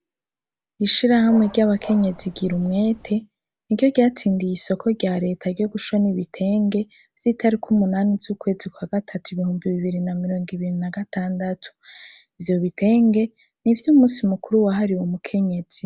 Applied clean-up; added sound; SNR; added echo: none; Dog; 18 dB; none.